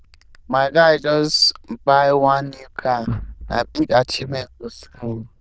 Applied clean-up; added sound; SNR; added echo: neural diffusion model UNIVERSE++.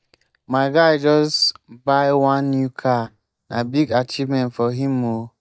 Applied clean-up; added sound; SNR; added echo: neural mask model DeepFilterNet 3.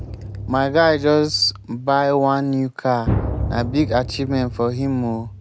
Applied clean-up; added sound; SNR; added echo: none; Drum; 8 dB; none.